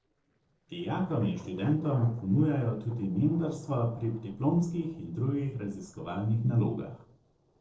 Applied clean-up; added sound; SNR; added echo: neural separator model SepFormer DNS4.